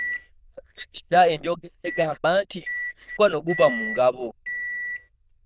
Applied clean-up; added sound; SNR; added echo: neural diffusion model UNIVERSE++.